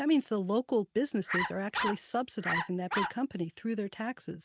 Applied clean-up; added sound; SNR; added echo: neural mask model RNNoise.